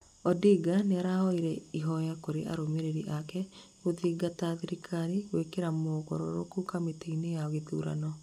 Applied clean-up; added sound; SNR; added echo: none; none; none; none.